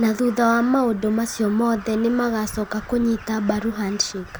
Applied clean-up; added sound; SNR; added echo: none; Crow; 18 dB; none.